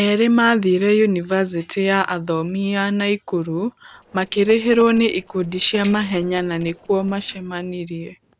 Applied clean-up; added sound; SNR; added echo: neural separator model SepFormer DNS4.